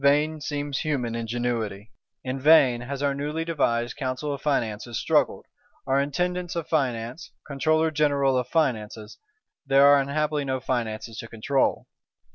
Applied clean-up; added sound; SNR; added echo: none; none; none; none.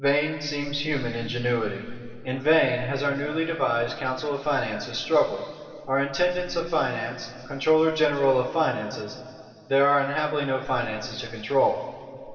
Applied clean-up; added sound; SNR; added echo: none; none; none; reverberation time 2.5 s.